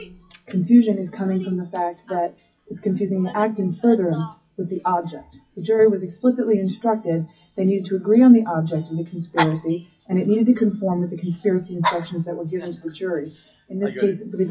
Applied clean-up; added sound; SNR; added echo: classical method WPE with log-MMSE.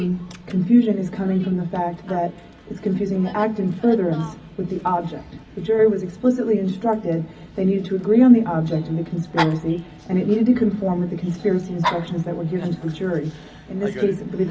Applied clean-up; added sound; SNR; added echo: none; Dog; 16 dB; reverberation time 0.4 s.